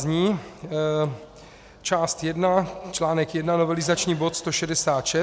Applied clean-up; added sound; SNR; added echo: none; none; none; none.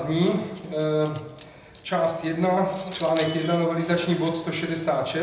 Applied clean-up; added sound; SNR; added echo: none; Cutlery, silverware; 10 dB; reverberation time 0.8 s.